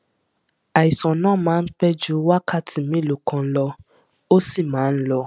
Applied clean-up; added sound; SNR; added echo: none; none; none; none.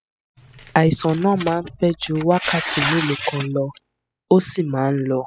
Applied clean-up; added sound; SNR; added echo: classical method spectral subtraction.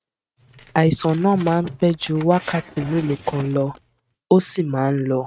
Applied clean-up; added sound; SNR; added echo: neural mask model RNNoise.